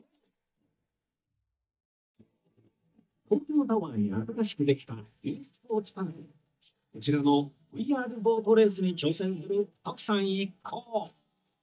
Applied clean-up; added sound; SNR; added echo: neural mask model DeepFilterNet 3.